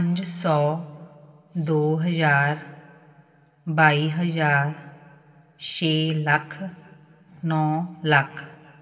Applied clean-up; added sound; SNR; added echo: none; none; none; reverberation time 1.9 s.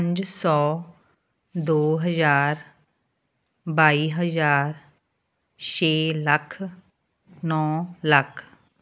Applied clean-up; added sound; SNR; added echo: none; none; none; none.